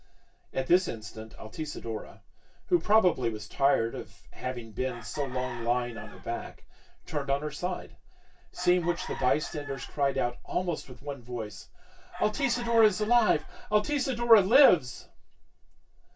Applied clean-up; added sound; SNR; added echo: none; Chicken, rooster; 16 dB; reverberation time 0.1 s.